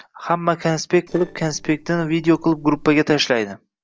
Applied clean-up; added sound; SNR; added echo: neural separator model SepFormer DNS4.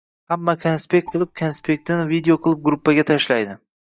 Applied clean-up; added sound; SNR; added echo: neural mask model DeepFilterNet 3.